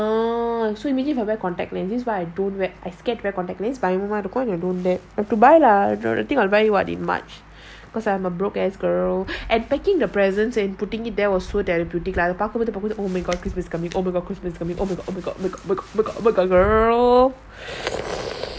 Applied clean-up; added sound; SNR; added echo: none; none; none; none.